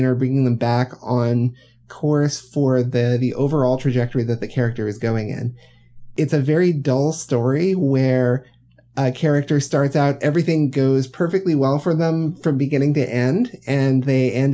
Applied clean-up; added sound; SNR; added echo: none; none; none; none.